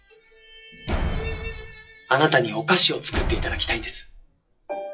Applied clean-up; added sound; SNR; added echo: classical method WPE with log-MMSE.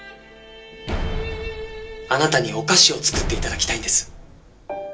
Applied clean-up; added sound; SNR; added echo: none; Slam; 7 dB; reverberation time 0.2 s.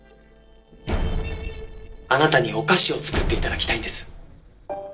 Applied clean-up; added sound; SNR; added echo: neural separator model SepFormer DNS4.